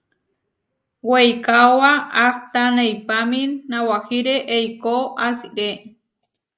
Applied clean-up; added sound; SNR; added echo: neural mask model Resemble Enhance denoiser.